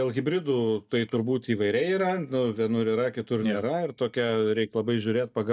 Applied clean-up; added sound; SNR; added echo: neural mask model DeepFilterNet 3.